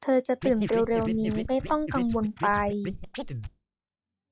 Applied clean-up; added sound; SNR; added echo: classical method log-MMSE.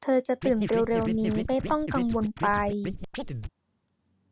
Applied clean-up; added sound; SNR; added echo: none; Scratching (performance technique); 6 dB; none.